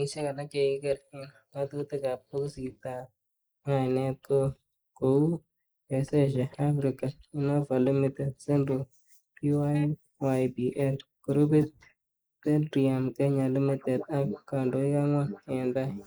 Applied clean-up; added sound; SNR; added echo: neural mask model Resemble Enhance denoiser.